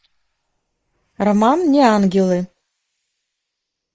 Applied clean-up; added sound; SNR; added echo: neural mask model Resemble Enhance denoiser.